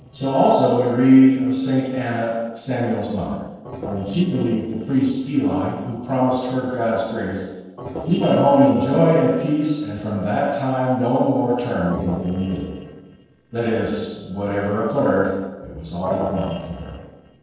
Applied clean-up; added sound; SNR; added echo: neural separator model SepFormer DNS4.